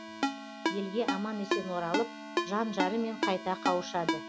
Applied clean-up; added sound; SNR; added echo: none; Ringtone; 1 dB; none.